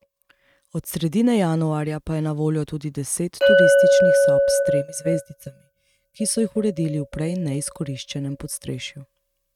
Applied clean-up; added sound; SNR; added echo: neural mask model RNNoise.